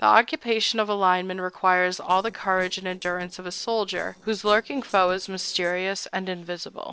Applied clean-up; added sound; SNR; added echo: neural separator model SepFormer DNS4.